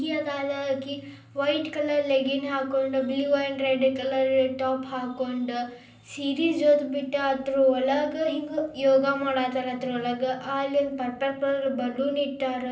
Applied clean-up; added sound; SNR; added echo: none; none; none; reverberation time 0.6 s.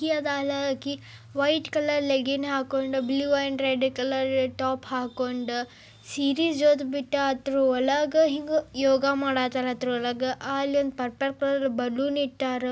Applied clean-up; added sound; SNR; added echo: none; none; none; none.